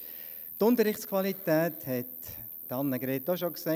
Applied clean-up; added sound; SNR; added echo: none; Cricket; 12 dB; none.